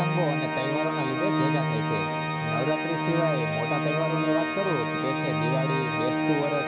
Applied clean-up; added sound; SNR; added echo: none; Organ; -3 dB; none.